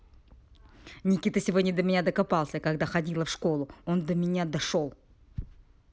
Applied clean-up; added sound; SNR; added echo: none; none; none; none.